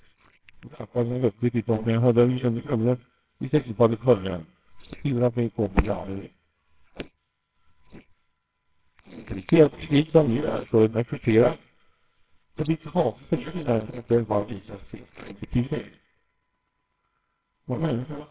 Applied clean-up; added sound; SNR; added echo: neural separator model SepFormer WHAMR!.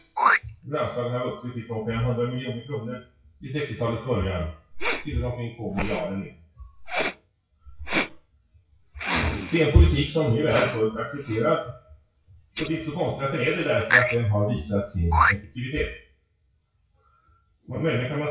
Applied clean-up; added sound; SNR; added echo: classical method WPE with log-MMSE.